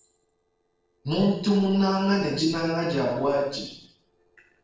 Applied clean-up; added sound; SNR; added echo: neural separator model SepFormer DNS4.